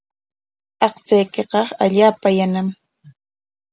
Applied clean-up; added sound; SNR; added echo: none; none; none; none.